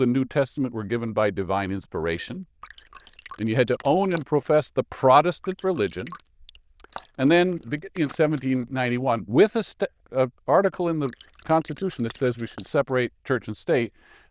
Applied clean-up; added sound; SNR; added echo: neural diffusion model UNIVERSE++.